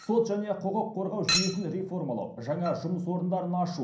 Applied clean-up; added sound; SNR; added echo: none; Chink, clink; 8 dB; reverberation time 0.6 s.